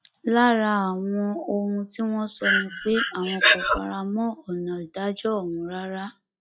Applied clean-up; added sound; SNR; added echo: classical method log-MMSE.